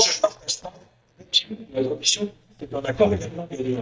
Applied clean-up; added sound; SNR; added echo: neural mask model DeepFilterNet 3.